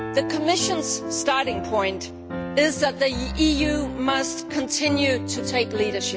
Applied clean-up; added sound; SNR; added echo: none; Piano; 6 dB; none.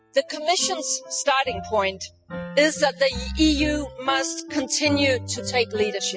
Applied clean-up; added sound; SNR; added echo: classical method spectral subtraction.